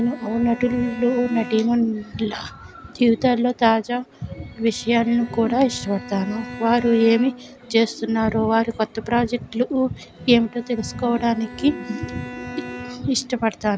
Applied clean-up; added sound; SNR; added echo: none; Bowed string instrument; 17 dB; none.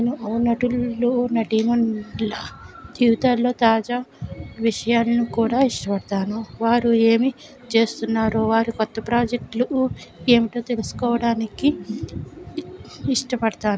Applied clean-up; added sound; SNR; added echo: none; none; none; none.